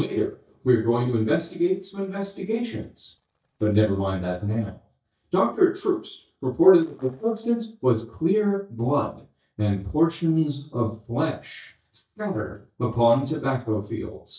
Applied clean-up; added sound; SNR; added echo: neural mask model DeepFilterNet 3.